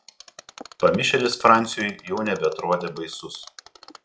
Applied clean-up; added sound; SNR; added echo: classical method log-MMSE.